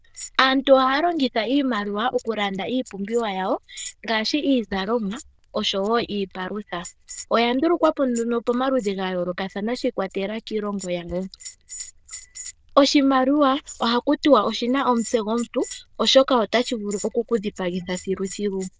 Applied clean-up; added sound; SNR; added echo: neural diffusion model UNIVERSE++.